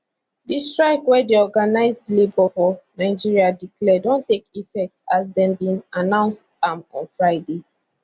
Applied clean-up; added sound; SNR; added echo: none; none; none; none.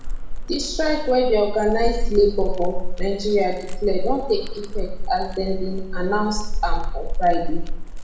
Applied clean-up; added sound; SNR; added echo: none; Crackle; -1 dB; reverberation time 0.8 s.